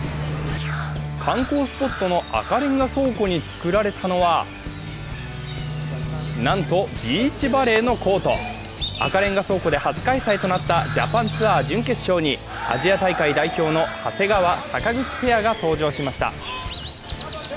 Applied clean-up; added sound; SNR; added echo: none; Crow; 9 dB; none.